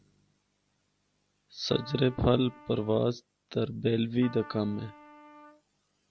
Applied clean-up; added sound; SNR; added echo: none; Trumpet; 20 dB; none.